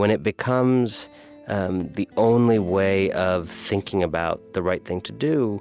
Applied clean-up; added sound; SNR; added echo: none; none; none; none.